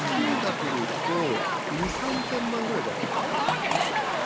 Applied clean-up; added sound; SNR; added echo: none; Fart + Stream; 0 dB; none.